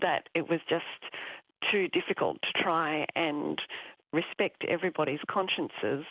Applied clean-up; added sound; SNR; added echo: none; none; none; none.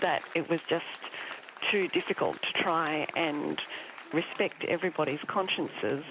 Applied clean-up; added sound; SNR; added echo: none; Applause / Crowd; 15 dB; none.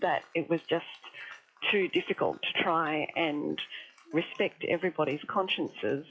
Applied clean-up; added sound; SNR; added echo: classical method log-MMSE.